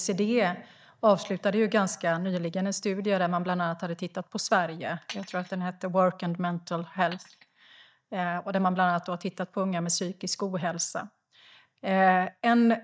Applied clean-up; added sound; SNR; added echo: neural mask model DeepFilterNet 3.